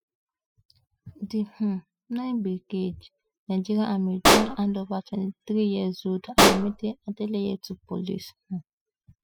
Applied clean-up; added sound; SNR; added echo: classical method spectral subtraction.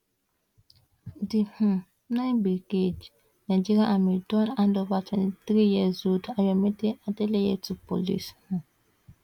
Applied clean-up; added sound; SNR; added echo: none; none; none; none.